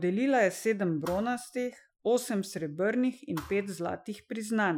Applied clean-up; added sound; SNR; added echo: classical method Wiener filter.